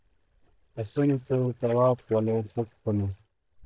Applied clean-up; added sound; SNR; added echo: neural mask model DeepFilterNet 3.